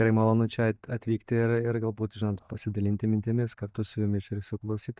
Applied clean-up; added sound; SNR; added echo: neural mask model DeepFilterNet 3.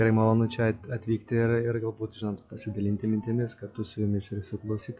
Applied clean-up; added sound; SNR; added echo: classical method log-MMSE.